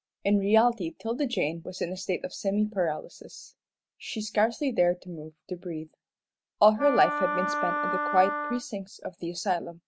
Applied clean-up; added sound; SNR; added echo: none; Wind instrument, woodwind instrument; 2 dB; none.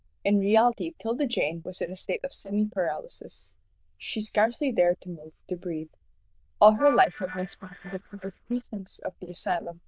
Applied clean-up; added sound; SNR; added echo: neural diffusion model UNIVERSE++.